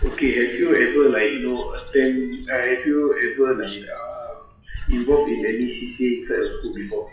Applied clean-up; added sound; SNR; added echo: classical method WPE with log-MMSE.